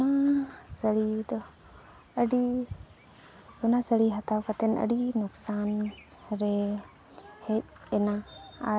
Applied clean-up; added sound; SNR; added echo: none; none; none; none.